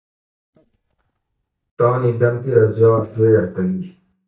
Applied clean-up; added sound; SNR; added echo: neural mask model DeepFilterNet 3.